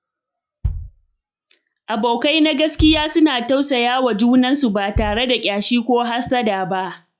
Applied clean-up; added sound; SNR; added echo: classical method log-MMSE.